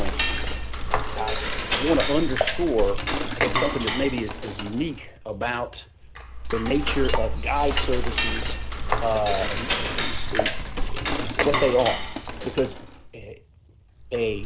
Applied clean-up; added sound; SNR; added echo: none; Cutlery, silverware / Dishes, pots, and pans; -1 dB; none.